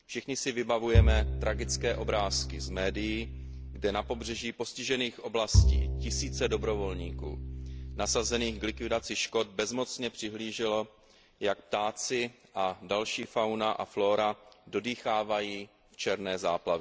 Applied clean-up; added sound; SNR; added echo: none; Bowed string instrument; -2 dB; none.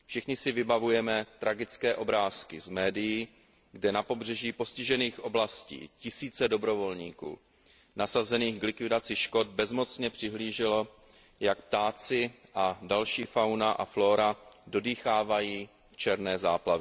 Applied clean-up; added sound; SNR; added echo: none; none; none; none.